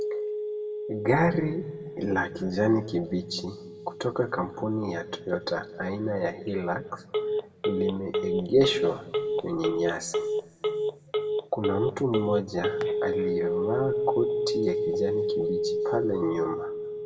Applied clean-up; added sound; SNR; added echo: none; Telephone; 1 dB; reverberation time 1.6 s.